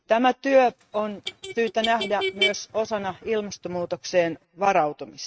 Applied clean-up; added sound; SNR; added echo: neural mask model RNNoise.